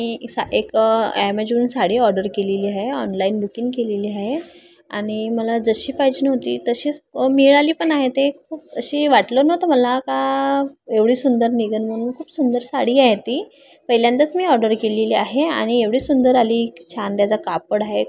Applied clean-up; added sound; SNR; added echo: none; none; none; none.